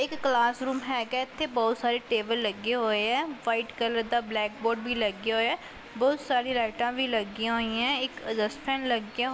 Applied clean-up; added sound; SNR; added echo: none; none; none; none.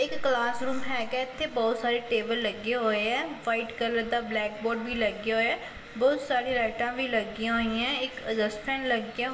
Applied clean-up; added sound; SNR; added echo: none; none; none; reverberation time 2.2 s.